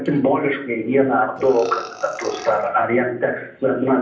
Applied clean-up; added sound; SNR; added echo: none; Burping, eructation; 16 dB; reverberation time 0.6 s.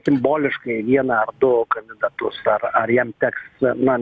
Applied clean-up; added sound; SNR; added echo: none; none; none; none.